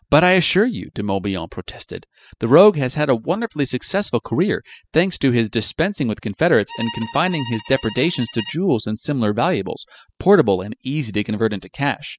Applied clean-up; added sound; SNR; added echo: classical method spectral subtraction.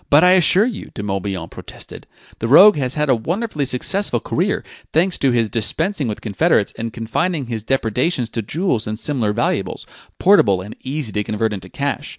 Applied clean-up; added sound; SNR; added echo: none; none; none; none.